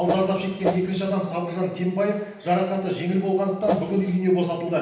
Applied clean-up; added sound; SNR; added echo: none; Whoosh, swoosh, swish; 5 dB; reverberation time 0.9 s.